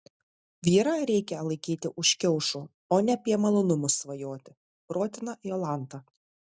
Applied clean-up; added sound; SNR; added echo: none; none; none; none.